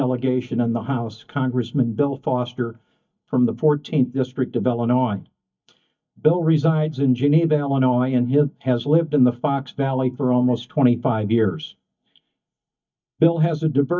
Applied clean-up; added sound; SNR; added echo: neural mask model DeepFilterNet 3.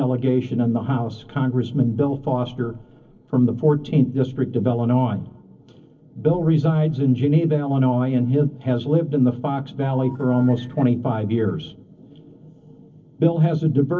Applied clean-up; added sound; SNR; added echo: neural separator model SepFormer DNS4.